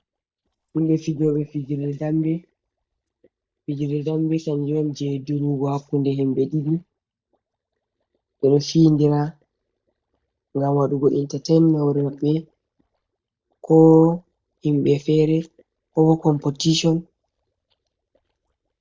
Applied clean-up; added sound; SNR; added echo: neural mask model DeepFilterNet 3.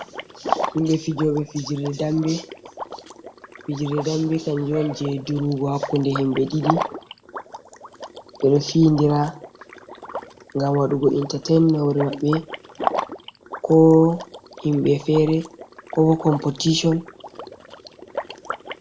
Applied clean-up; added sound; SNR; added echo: none; Liquid; 11 dB; reverberation time 0.2 s.